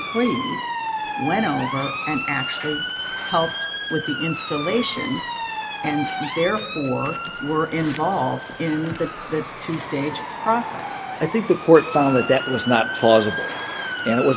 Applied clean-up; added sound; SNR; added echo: none; Motor vehicle (road) / Siren; 6 dB; none.